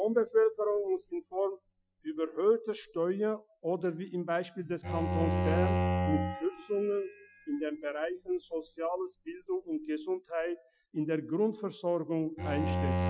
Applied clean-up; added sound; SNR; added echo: classical method Wiener filter.